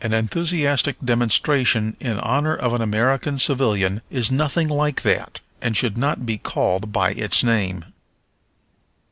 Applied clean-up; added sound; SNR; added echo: none; none; none; none.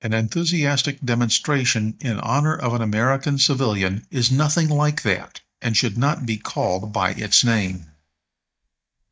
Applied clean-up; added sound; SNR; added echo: neural mask model DeepFilterNet 3.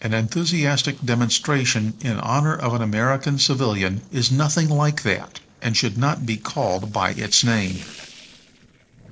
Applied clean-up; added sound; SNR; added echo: neural separator model SepFormer DNS4.